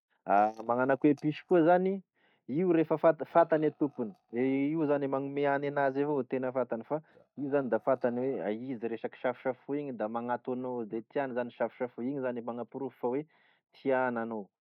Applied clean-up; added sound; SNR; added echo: neural mask model DeepFilterNet 3.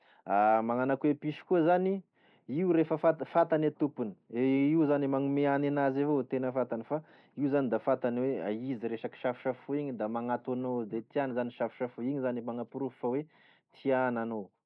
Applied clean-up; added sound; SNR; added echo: none; none; none; none.